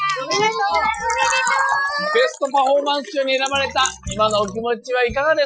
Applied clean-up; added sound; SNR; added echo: classical method Wiener filter.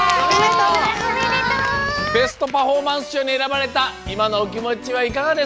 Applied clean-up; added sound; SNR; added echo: none; none; none; none.